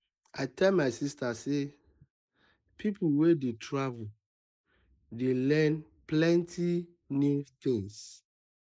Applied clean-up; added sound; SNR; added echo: neural mask model Resemble Enhance denoiser.